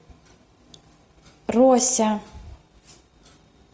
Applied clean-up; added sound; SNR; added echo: none; none; none; none.